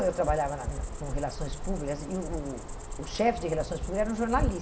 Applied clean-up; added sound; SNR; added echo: none; Cricket; 4 dB; reverberation time 0.7 s.